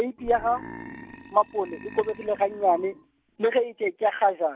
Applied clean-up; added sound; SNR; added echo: none; Burping, eructation; 17 dB; none.